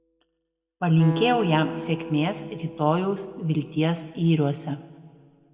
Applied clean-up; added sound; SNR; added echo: none; Acoustic guitar; 13 dB; reverberation time 1.2 s.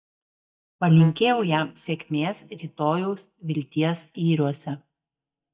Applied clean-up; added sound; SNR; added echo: neural mask model DeepFilterNet 3.